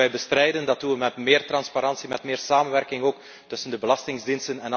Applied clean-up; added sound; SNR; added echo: none; none; none; none.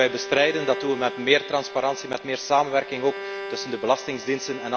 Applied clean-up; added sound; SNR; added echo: none; Bowed string instrument; 11 dB; none.